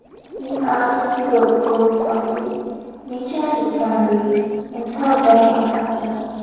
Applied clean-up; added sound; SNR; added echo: neural separator model SepFormer DNS4.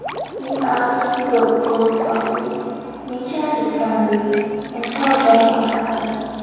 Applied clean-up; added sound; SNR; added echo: none; Drip; 10 dB; reverberation time 2.2 s.